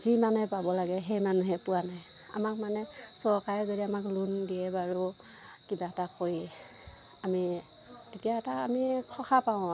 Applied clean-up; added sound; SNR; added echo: none; none; none; none.